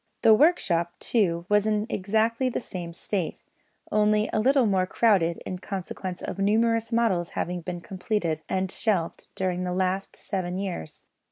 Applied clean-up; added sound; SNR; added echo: none; none; none; none.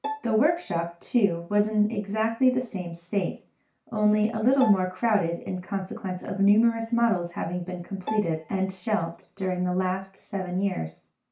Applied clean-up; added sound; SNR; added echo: none; Bowed string instrument; 13 dB; reverberation time 0.3 s.